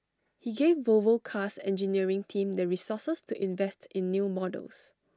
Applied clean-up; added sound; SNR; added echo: none; none; none; none.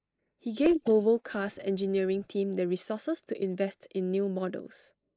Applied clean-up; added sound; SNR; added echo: neural mask model Resemble Enhance denoiser.